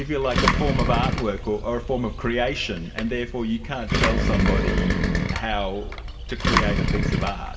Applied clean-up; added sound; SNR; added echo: none; Engine; -2 dB; reverberation time 1.3 s.